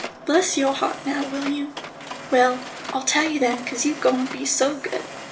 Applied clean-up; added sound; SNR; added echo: none; Mechanisms; 12 dB; reverberation time 1.7 s.